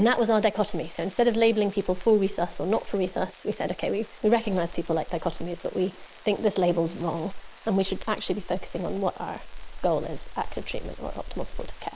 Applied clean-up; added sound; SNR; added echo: neural mask model Resemble Enhance denoiser.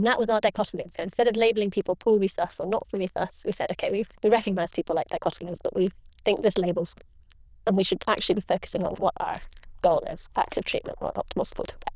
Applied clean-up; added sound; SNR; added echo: neural diffusion model UNIVERSE++.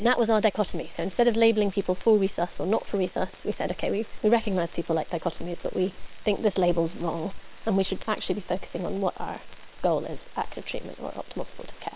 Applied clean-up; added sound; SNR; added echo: neural separator model SepFormer WHAM!.